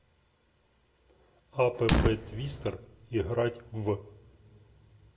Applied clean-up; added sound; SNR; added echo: none; Fire; 1 dB; reverberation time 0.7 s.